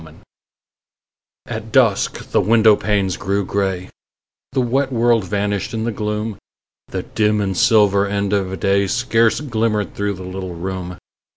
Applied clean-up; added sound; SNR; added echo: none; none; none; none.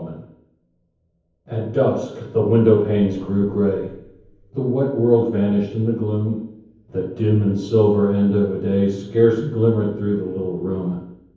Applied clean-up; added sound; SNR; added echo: none; none; none; reverberation time 0.9 s.